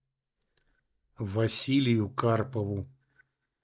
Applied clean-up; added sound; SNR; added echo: neural mask model DeepFilterNet 3.